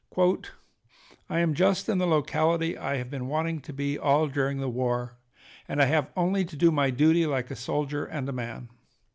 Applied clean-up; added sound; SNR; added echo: none; none; none; none.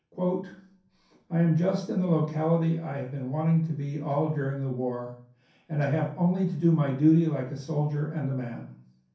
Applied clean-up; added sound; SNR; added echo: none; none; none; reverberation time 0.6 s.